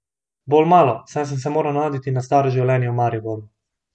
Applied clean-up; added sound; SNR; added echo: none; none; none; none.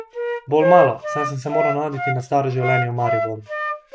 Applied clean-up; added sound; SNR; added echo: none; Wind instrument, woodwind instrument; 1 dB; none.